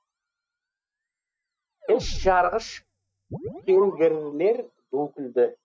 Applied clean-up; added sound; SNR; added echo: neural mask model DeepFilterNet 3.